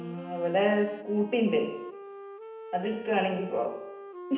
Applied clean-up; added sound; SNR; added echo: none; Wind instrument, woodwind instrument; 13 dB; reverberation time 0.8 s.